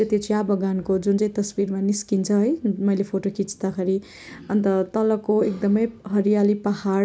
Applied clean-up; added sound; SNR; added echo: none; none; none; none.